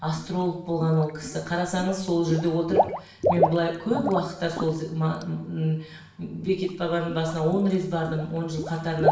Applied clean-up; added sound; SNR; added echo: none; Water / Liquid; 5 dB; reverberation time 0.6 s.